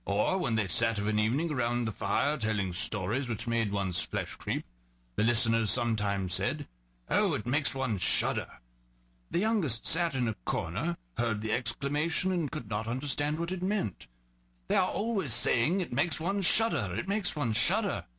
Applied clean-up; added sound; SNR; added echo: none; none; none; none.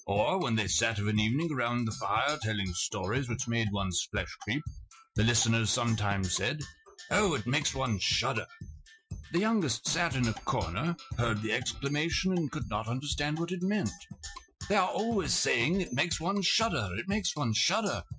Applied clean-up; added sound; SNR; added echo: classical method Wiener filter.